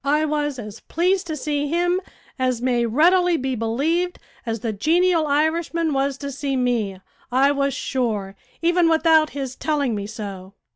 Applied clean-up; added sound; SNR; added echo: none; none; none; none.